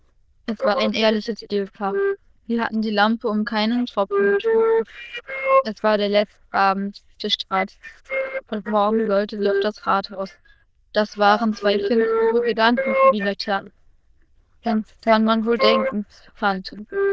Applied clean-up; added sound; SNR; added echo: neural diffusion model UNIVERSE++.